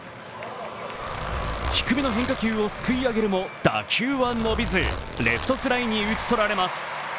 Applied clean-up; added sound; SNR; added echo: none; Zipper (clothing); 7 dB; none.